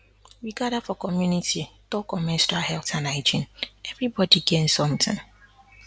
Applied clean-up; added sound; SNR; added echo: none; none; none; none.